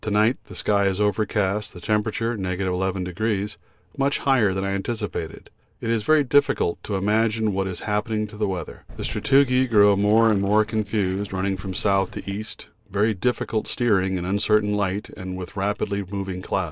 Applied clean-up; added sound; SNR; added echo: neural separator model SepFormer DNS4.